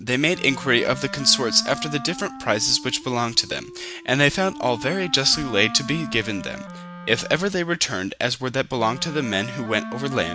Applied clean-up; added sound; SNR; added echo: none; Wind instrument, woodwind instrument; 13 dB; none.